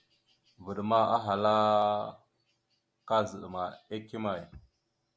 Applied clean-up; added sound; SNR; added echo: none; none; none; none.